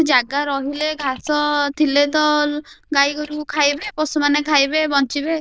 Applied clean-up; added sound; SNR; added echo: neural diffusion model UNIVERSE++.